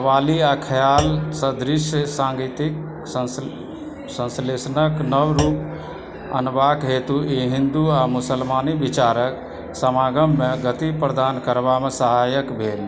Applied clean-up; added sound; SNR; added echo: none; Thump, thud; 13 dB; none.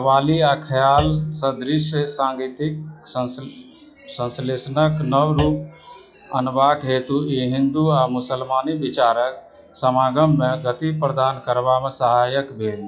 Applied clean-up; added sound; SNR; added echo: classical method log-MMSE.